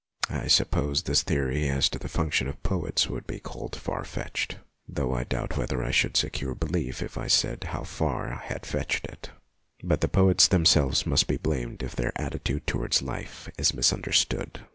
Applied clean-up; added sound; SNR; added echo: none; none; none; none.